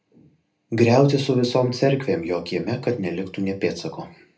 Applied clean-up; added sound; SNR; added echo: none; none; none; reverberation time 0.3 s.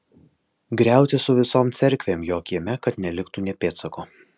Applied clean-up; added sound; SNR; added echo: none; none; none; none.